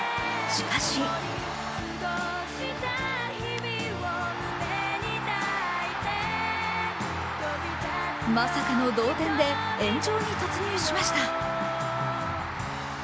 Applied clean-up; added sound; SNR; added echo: none; Wind instrument, woodwind instrument; 17 dB; none.